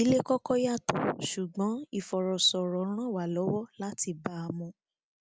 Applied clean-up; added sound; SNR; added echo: none; none; none; none.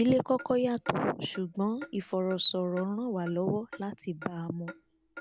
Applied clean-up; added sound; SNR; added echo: none; Clock; 20 dB; none.